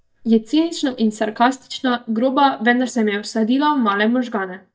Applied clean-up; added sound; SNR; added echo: neural mask model DeepFilterNet 3.